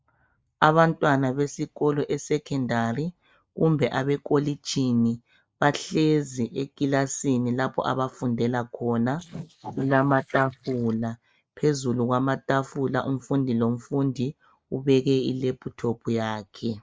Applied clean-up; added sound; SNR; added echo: neural mask model Resemble Enhance denoiser.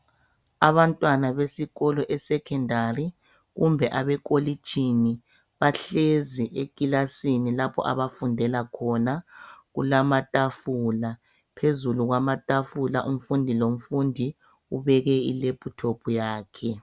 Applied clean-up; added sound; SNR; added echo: none; none; none; none.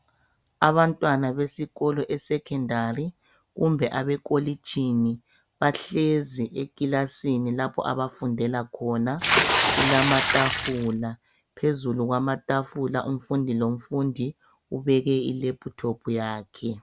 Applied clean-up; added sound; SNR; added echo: none; Water / Splash, splatter; -4 dB; none.